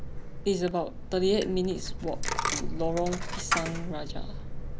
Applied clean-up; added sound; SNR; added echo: none; Coin (dropping); 1 dB; none.